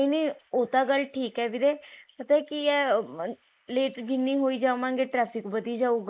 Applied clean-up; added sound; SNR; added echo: neural mask model Resemble Enhance denoiser.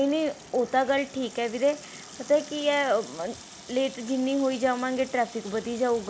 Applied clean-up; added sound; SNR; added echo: none; Sink (filling or washing) / Water tap, faucet; 19 dB; none.